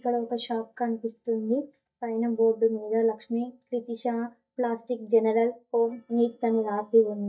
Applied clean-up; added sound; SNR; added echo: neural mask model DeepFilterNet 3.